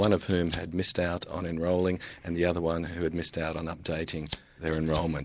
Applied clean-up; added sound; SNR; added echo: none; Fire; 18 dB; none.